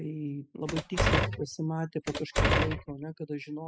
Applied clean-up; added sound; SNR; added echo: classical method spectral subtraction.